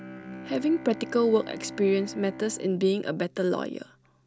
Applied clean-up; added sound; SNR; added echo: none; Bowed string instrument; 15 dB; none.